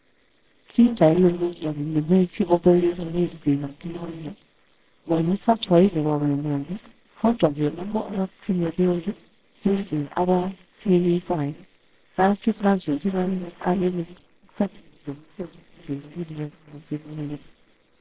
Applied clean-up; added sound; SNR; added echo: neural separator model SepFormer WHAMR!.